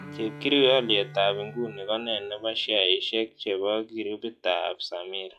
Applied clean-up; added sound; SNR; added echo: classical method log-MMSE.